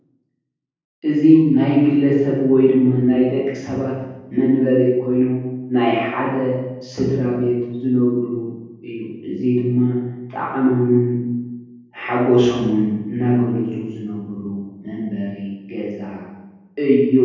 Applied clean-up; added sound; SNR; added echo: none; none; none; reverberation time 1.3 s.